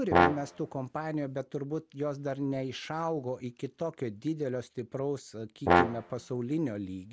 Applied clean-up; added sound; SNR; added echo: none; Brass instrument; -5 dB; none.